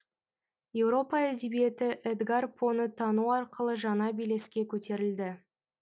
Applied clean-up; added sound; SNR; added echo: none; none; none; none.